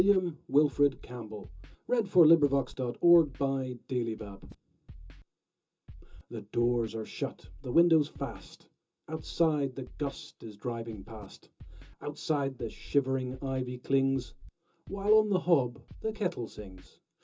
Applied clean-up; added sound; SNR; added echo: none; Scratching (performance technique); 19 dB; reverberation time 0.2 s.